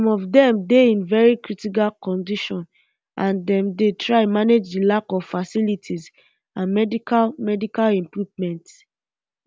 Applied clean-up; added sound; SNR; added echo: none; none; none; none.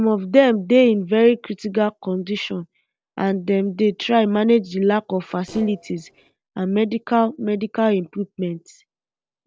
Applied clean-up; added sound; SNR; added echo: neural separator model SepFormer DNS4.